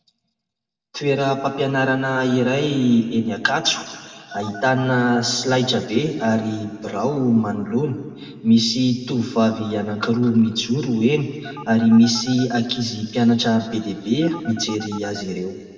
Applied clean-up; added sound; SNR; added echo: none; Telephone; 16 dB; reverberation time 1.7 s.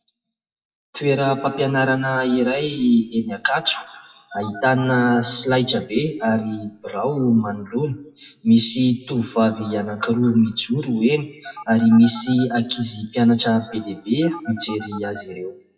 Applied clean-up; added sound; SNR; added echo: classical method WPE with log-MMSE.